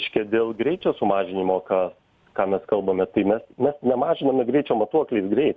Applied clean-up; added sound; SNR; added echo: none; none; none; none.